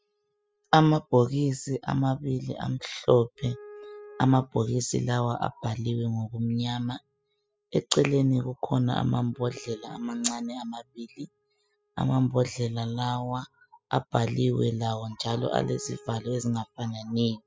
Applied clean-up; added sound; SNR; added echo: classical method spectral subtraction.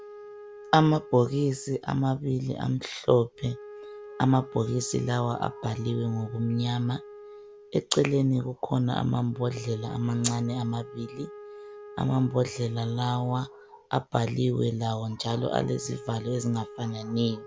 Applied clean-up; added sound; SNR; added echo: none; Wind instrument, woodwind instrument; 17 dB; none.